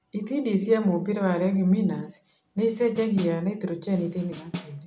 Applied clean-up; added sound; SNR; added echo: none; Snare drum; 14 dB; none.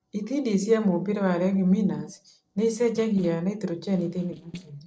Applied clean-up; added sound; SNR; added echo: neural separator model SepFormer DNS4.